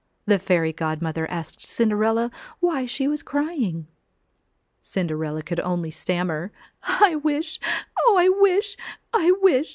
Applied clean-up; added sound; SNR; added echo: none; none; none; none.